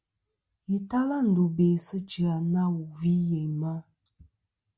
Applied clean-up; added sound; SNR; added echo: none; none; none; none.